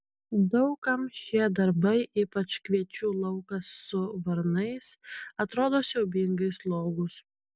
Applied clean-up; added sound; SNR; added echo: none; none; none; none.